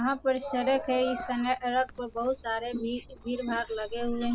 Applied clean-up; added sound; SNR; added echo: none; Dog; 14 dB; none.